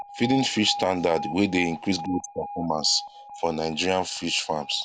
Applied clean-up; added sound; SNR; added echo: none; Alarm; 12 dB; none.